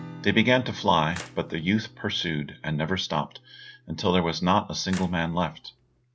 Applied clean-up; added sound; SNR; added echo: none; Acoustic guitar / Strum + Splash, splatter; 19 dB; none.